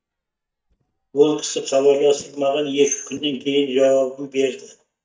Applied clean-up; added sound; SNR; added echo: neural mask model DeepFilterNet 3.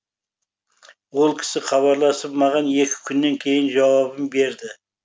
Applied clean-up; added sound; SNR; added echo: none; none; none; none.